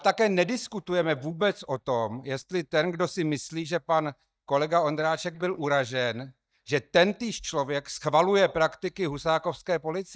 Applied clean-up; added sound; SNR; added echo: neural mask model DeepFilterNet 3.